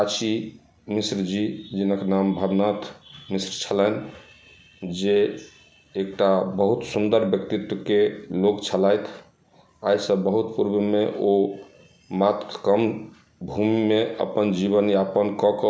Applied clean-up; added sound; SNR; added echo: none; none; none; none.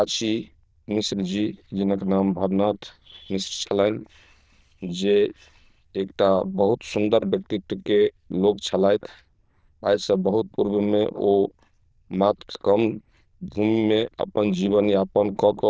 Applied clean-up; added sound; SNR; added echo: neural diffusion model UNIVERSE++.